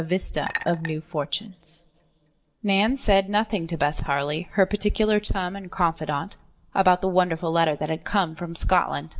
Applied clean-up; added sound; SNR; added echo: neural mask model DeepFilterNet 3.